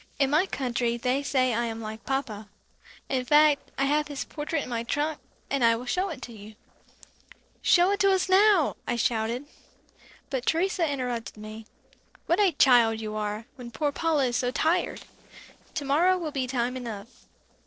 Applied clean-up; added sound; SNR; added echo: neural separator model SepFormer DNS4.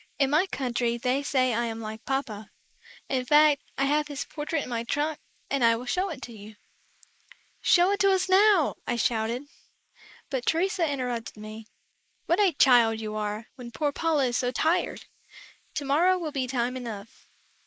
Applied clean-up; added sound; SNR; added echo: neural mask model Resemble Enhance denoiser.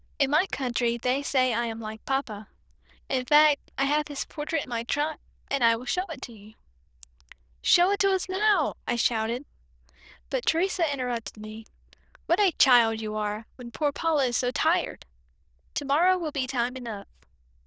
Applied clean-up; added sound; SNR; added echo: neural diffusion model UNIVERSE++.